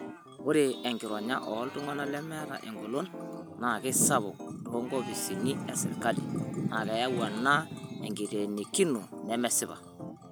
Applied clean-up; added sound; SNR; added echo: none; Piano; 14 dB; none.